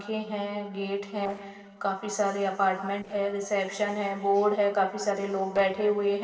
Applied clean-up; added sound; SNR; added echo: neural separator model SepFormer DNS4.